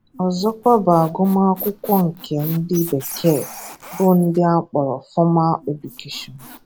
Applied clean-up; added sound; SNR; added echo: none; Squeak; 17 dB; none.